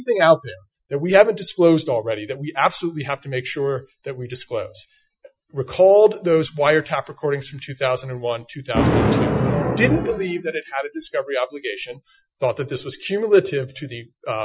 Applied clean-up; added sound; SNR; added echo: classical method Wiener filter.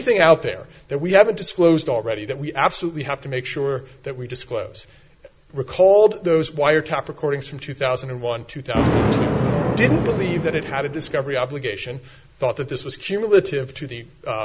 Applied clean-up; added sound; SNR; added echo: none; Thunder; 7 dB; none.